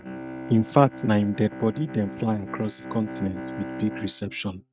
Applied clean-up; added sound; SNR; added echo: neural mask model RNNoise.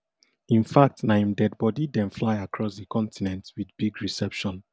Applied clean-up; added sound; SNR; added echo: none; none; none; none.